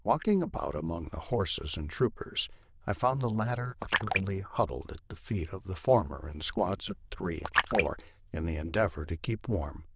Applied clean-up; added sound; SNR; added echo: neural diffusion model UNIVERSE++.